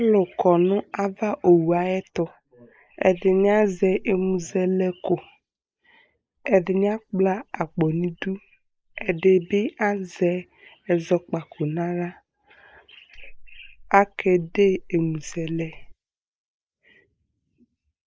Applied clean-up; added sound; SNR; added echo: neural mask model Resemble Enhance denoiser.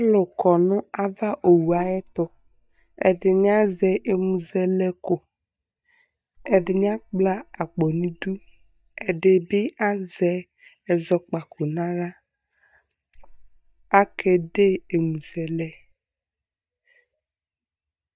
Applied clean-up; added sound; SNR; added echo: neural mask model DeepFilterNet 3.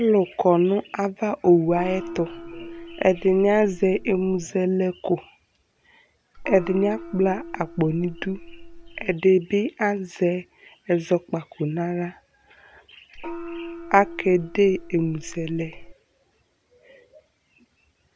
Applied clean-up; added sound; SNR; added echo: none; Gong; 13 dB; none.